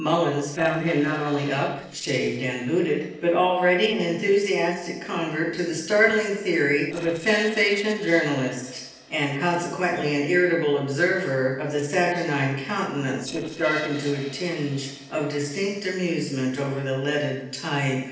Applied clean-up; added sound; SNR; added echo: neural separator model SepFormer DNS4.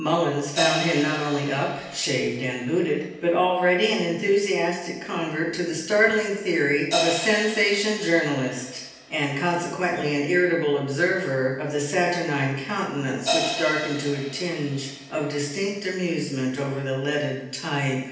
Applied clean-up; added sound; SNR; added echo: none; Crash cymbal; 10 dB; reverberation time 0.9 s.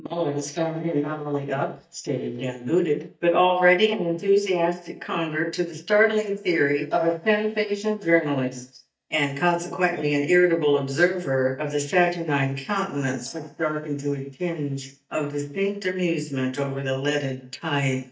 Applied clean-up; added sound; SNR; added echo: neural mask model DeepFilterNet 3.